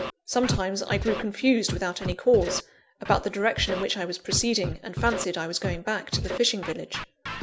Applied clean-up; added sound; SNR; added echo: none; Scratching (performance technique); 7 dB; none.